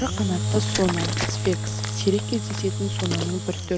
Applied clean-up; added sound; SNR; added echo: none; Engine / Drill; 0 dB; none.